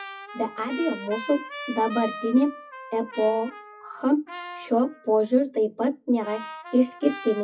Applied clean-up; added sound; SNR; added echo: classical method WPE with log-MMSE.